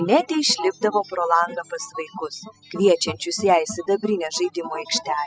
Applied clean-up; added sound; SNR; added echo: classical method spectral subtraction.